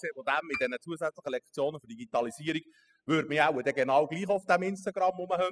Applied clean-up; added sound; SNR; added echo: classical method spectral subtraction.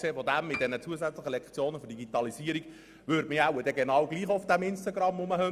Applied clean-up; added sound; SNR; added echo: none; Piano; 16 dB; none.